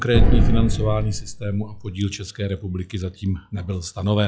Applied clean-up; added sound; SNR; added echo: classical method log-MMSE.